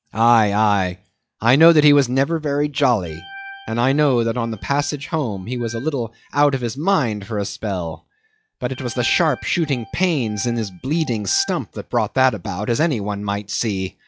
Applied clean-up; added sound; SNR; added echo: classical method log-MMSE.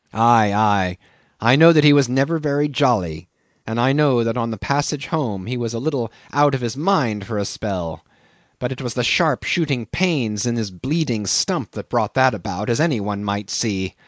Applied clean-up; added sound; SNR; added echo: neural mask model Resemble Enhance denoiser.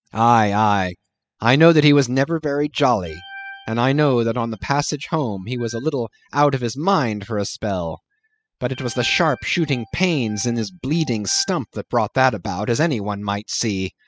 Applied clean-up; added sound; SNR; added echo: classical method spectral subtraction.